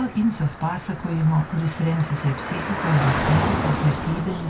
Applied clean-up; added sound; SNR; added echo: none; Traffic noise, roadway noise / Car; 5 dB; reverberation time 0.2 s.